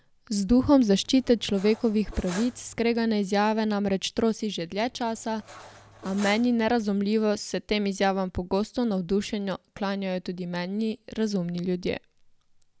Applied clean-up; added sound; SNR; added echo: none; Cutlery, silverware; 19 dB; none.